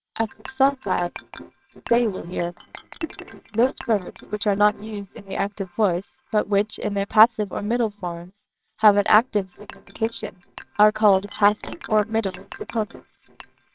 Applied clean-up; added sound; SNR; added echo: neural separator model SepFormer WHAMR!.